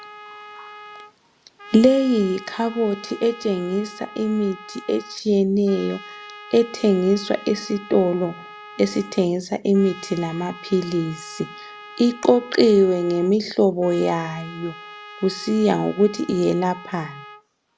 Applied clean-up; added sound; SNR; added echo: none; Trumpet; 19 dB; none.